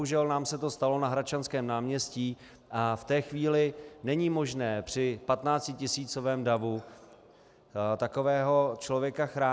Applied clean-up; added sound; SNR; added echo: none; none; none; none.